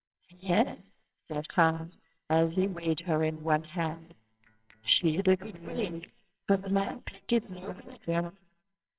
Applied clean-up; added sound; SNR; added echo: neural separator model SepFormer WHAMR!.